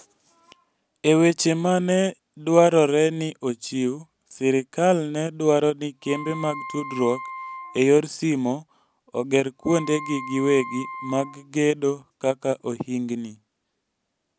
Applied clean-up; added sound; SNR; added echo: none; Wind instrument, woodwind instrument; 13 dB; none.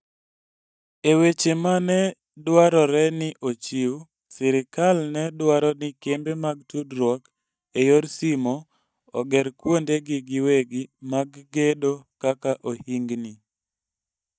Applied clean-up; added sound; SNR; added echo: neural mask model DeepFilterNet 3.